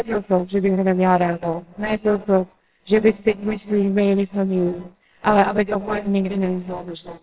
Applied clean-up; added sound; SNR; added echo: neural separator model SepFormer WHAMR!.